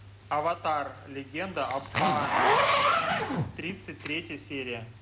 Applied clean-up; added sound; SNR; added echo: none; Zipper (clothing); -4 dB; none.